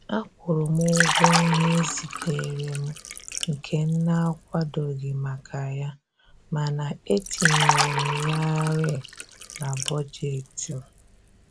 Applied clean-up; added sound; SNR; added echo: none; Liquid; 3 dB; none.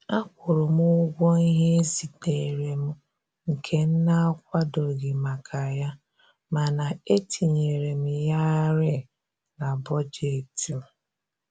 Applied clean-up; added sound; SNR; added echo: none; none; none; none.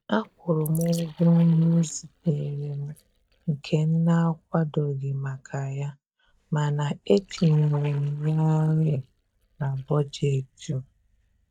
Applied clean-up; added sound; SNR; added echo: neural mask model DeepFilterNet 3.